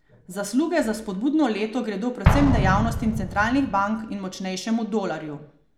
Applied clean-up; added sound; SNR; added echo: none; Explosion; 3 dB; none.